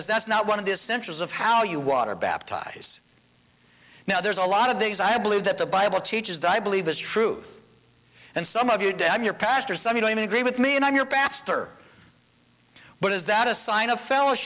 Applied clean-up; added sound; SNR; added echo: none; none; none; none.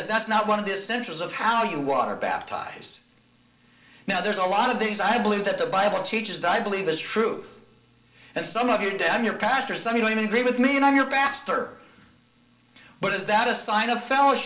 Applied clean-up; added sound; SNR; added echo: none; none; none; reverberation time 0.4 s.